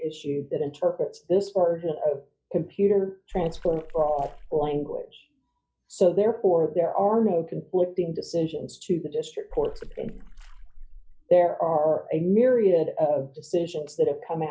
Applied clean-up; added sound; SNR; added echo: classical method log-MMSE.